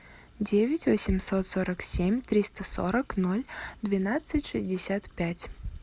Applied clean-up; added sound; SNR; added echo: none; none; none; none.